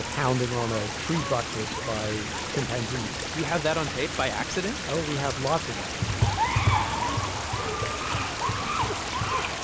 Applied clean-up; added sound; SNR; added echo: none; Stream; 4 dB; none.